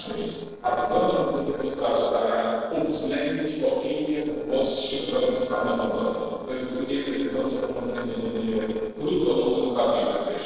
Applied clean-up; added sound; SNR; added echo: neural separator model SepFormer DNS4.